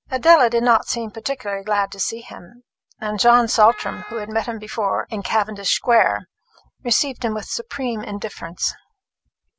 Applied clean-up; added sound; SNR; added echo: none; Wind instrument, woodwind instrument; 17 dB; none.